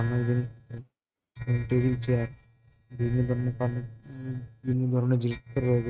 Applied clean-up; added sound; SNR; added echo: neural mask model RNNoise.